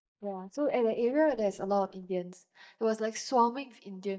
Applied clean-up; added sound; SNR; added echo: neural mask model DeepFilterNet 3.